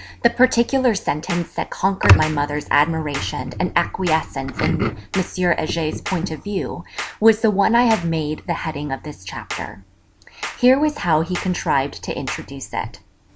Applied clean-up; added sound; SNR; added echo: none; Clapping; 15 dB; none.